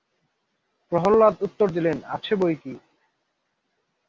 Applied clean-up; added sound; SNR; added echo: none; none; none; none.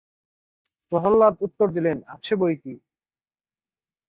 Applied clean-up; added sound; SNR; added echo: neural mask model DeepFilterNet 3.